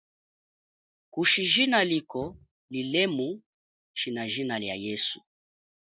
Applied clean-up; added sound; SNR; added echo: none; none; none; none.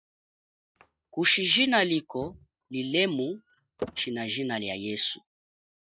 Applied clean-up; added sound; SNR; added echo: neural mask model RNNoise.